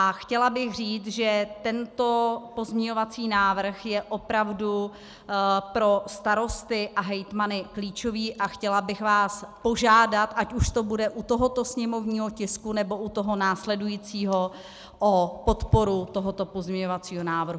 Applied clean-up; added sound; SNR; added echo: none; none; none; none.